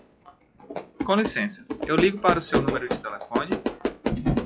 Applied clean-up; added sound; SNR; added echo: classical method log-MMSE.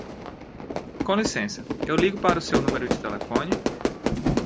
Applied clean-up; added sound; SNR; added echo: none; Fire / Fireworks; -1 dB; none.